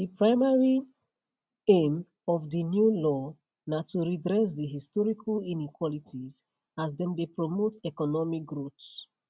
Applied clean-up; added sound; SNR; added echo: none; none; none; none.